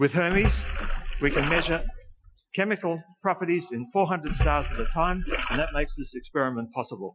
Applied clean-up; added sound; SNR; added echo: classical method Wiener filter.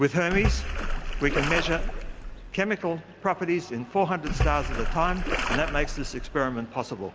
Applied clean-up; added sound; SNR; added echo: none; Splash, splatter; 0 dB; none.